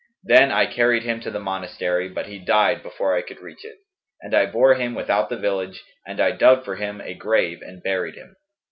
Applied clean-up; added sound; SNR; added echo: none; none; none; none.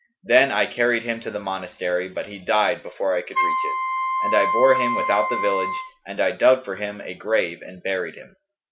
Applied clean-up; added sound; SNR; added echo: none; Wind instrument, woodwind instrument; 1 dB; none.